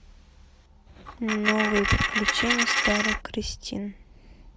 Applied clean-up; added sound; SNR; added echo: none; Coin (dropping); -4 dB; none.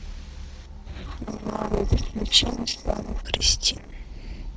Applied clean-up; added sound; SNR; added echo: neural separator model SepFormer DNS4.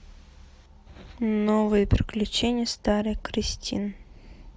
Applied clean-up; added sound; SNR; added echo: none; none; none; none.